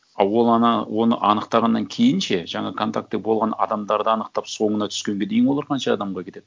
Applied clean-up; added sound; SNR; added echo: none; none; none; none.